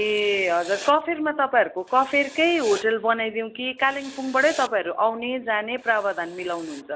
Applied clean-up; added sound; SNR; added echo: none; Writing; 19 dB; none.